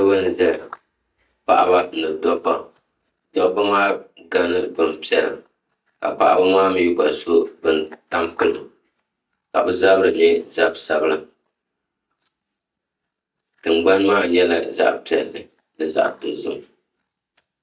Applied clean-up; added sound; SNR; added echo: neural mask model DeepFilterNet 3.